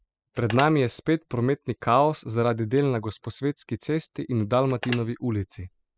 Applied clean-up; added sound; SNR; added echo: classical method spectral subtraction.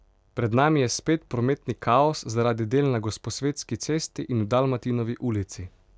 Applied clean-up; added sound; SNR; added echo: none; none; none; none.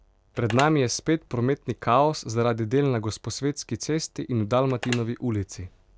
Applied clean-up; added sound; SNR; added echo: none; Telephone; 15 dB; none.